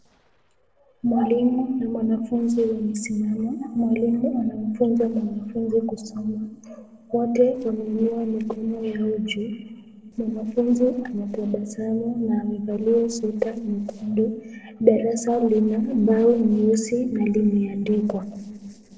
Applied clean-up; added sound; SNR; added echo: neural separator model SepFormer DNS4.